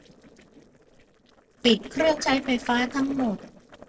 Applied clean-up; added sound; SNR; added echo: neural separator model SepFormer DNS4.